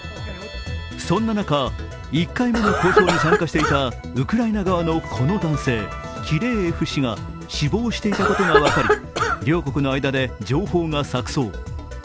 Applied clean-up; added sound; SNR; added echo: none; Cough; -2 dB; none.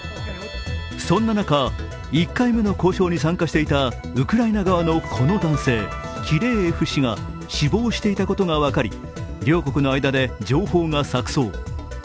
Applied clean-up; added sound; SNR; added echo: none; none; none; none.